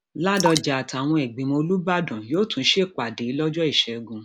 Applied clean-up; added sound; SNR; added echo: none; Drip; 10 dB; none.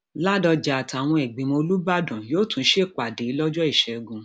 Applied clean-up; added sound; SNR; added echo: none; none; none; none.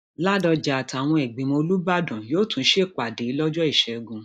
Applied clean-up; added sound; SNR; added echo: neural mask model DeepFilterNet 3.